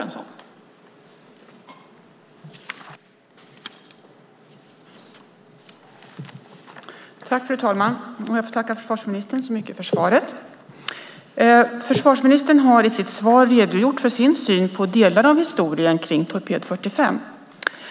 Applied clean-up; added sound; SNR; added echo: none; none; none; none.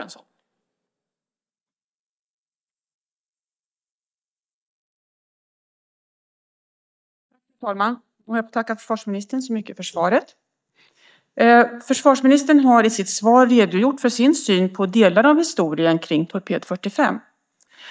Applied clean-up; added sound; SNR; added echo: neural mask model DeepFilterNet 3.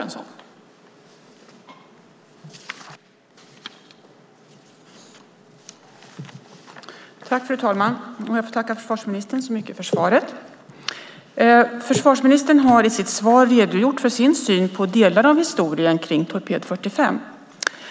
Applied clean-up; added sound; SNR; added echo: none; Microwave oven; 19 dB; none.